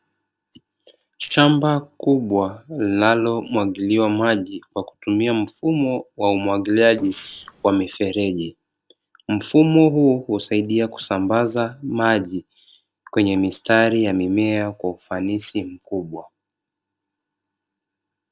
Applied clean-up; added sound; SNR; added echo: neural separator model SepFormer DNS4.